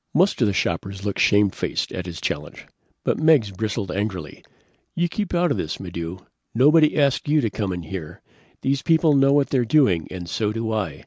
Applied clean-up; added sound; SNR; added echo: none; none; none; none.